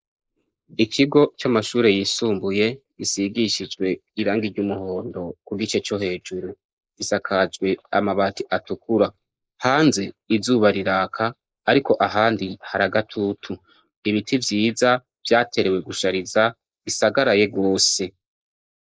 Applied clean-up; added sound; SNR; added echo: neural mask model Resemble Enhance denoiser.